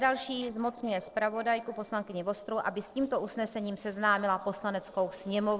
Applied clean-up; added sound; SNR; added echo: neural separator model SepFormer DNS4.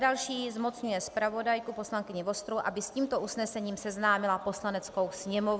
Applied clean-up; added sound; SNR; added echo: none; none; none; none.